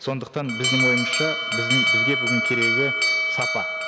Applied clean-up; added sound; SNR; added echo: none; Alarm; -4 dB; none.